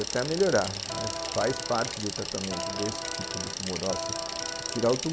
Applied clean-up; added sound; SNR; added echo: none; Electric guitar + Bicycle; 3 dB; none.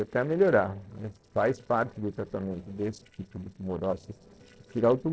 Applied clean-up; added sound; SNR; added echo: neural separator model SepFormer DNS4.